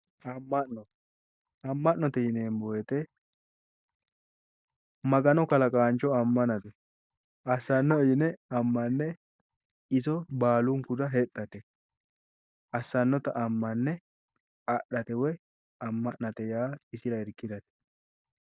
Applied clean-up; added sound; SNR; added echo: neural mask model DeepFilterNet 3.